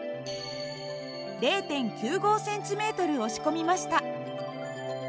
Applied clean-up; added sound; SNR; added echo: none; none; none; none.